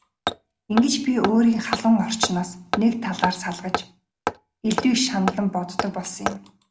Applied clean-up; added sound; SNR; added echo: none; Hammer; 8 dB; none.